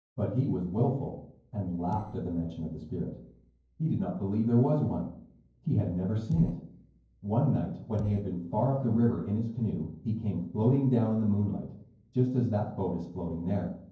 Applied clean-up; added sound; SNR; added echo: neural separator model SepFormer DNS4.